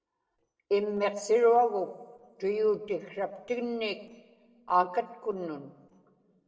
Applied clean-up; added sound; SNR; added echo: neural separator model SepFormer DNS4.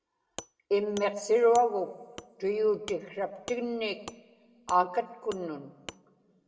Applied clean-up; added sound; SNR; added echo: none; Wood; 20 dB; reverberation time 1.0 s.